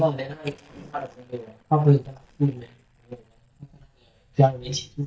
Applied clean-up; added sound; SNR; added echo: neural mask model DeepFilterNet 3.